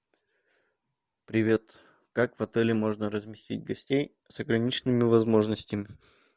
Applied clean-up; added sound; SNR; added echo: none; none; none; none.